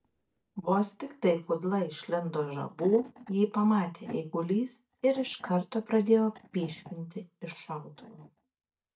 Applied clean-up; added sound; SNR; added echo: neural mask model DeepFilterNet 3.